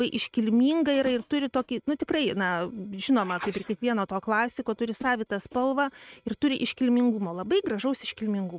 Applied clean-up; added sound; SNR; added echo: neural mask model RNNoise.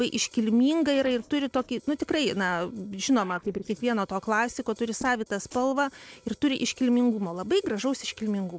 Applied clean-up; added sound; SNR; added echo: neural separator model SepFormer DNS4.